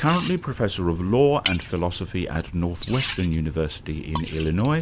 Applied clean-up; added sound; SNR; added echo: none; Liquid; 10 dB; none.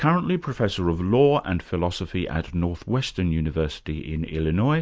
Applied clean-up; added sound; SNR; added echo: none; none; none; none.